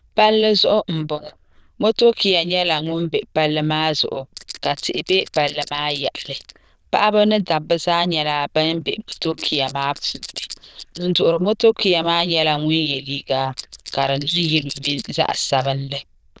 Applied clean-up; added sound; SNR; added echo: neural diffusion model UNIVERSE++.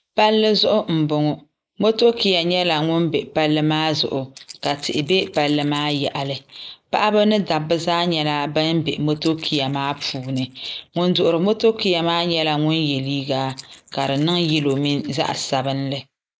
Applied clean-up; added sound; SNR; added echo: neural mask model Resemble Enhance denoiser.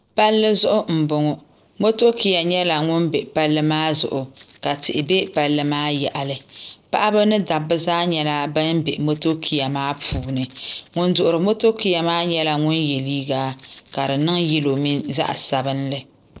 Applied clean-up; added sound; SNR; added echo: neural separator model SepFormer DNS4.